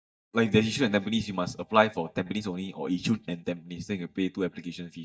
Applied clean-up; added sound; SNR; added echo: neural mask model DeepFilterNet 3.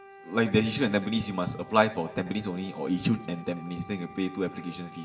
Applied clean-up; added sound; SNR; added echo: none; Wind instrument, woodwind instrument; 18 dB; reverberation time 2.3 s.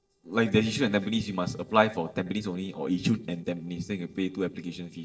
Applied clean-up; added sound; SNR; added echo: neural separator model SepFormer DNS4.